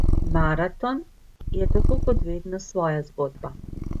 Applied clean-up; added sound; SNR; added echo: none; Purr; -4 dB; none.